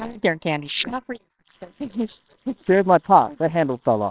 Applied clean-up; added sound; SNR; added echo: neural separator model SepFormer WHAMR!.